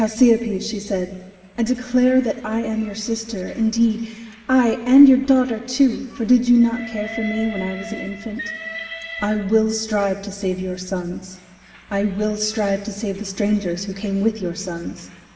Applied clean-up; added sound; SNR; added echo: none; Train; 19 dB; reverberation time 1.6 s.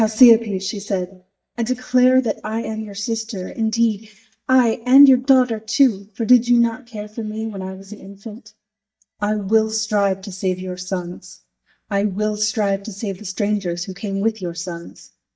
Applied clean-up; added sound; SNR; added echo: neural mask model DeepFilterNet 3.